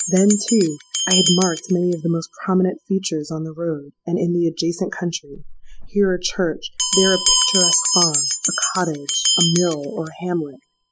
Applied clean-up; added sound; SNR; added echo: classical method spectral subtraction.